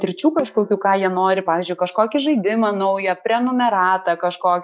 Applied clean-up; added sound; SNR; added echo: neural mask model DeepFilterNet 3.